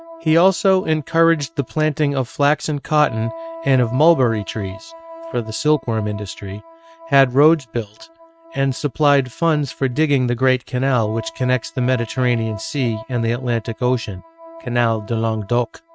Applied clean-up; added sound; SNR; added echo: neural mask model RNNoise.